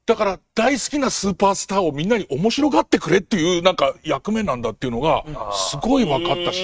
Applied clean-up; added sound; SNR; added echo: neural mask model RNNoise.